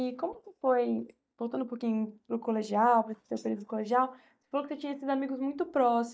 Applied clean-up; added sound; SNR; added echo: neural mask model DeepFilterNet 3.